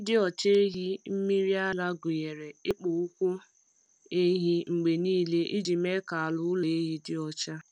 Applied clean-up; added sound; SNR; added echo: none; none; none; none.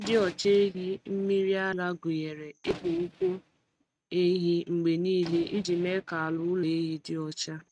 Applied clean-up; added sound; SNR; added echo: neural mask model RNNoise.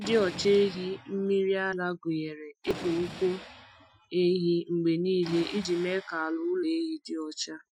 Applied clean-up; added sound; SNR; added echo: classical method Wiener filter.